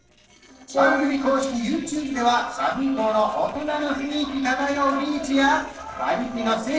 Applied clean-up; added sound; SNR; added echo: neural separator model SepFormer DNS4.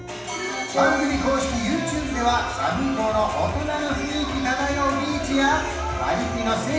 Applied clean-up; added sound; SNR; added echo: none; Bowed string instrument; 19 dB; reverberation time 0.9 s.